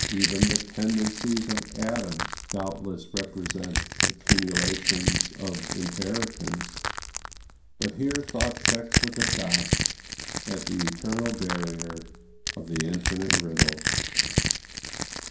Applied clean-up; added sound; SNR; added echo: none; Crushing; -3 dB; reverberation time 0.5 s.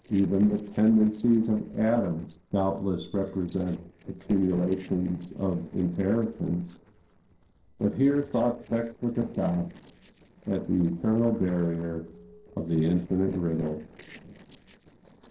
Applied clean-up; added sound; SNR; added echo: neural separator model SepFormer DNS4.